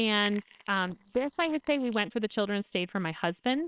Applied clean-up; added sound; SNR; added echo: neural separator model SepFormer WHAMR!.